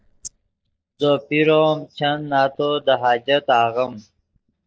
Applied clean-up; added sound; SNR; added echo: neural mask model DeepFilterNet 3.